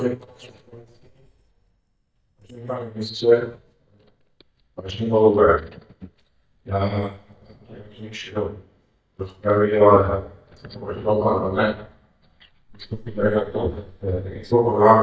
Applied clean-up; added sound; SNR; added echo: neural mask model DeepFilterNet 3.